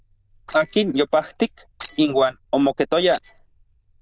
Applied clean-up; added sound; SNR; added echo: neural diffusion model UNIVERSE++.